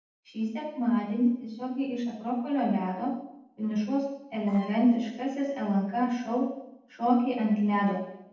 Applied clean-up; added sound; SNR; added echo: neural separator model SepFormer DNS4.